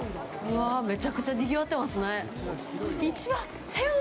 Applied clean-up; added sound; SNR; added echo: none; none; none; none.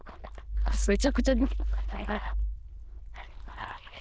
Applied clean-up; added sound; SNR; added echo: neural diffusion model UNIVERSE++.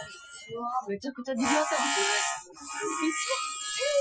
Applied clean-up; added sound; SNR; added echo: classical method Wiener filter.